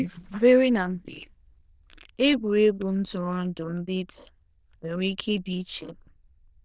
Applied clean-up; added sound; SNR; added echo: neural diffusion model UNIVERSE++.